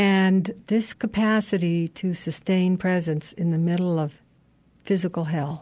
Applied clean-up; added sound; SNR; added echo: none; none; none; none.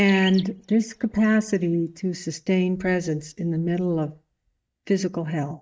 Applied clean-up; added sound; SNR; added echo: neural mask model DeepFilterNet 3.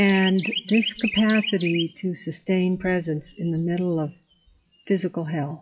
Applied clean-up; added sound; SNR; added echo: classical method WPE with log-MMSE.